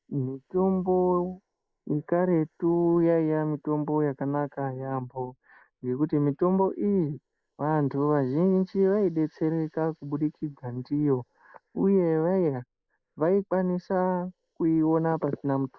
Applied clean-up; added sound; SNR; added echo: neural mask model Resemble Enhance denoiser.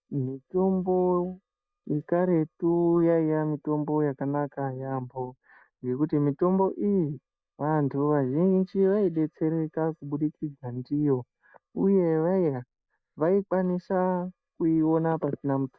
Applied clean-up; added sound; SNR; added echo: neural mask model DeepFilterNet 3.